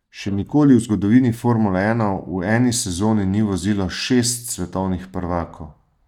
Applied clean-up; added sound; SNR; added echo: neural mask model DeepFilterNet 3.